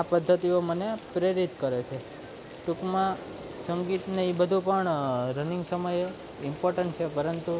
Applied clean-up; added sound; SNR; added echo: none; none; none; none.